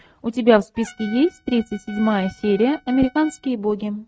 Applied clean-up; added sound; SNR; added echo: neural mask model RNNoise.